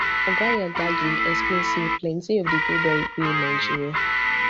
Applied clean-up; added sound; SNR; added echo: none; Guitar; -4 dB; none.